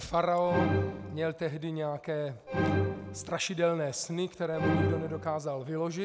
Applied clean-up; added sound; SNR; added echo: none; Musical instrument; 2 dB; none.